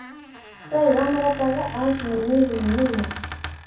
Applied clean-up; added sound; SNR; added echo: none; Squeak; 11 dB; reverberation time 0.6 s.